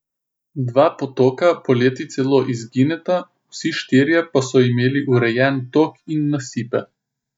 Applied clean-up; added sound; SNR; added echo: neural mask model DeepFilterNet 3.